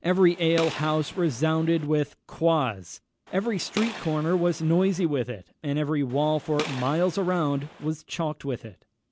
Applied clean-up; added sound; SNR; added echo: none; Gunshot, gunfire; 14 dB; none.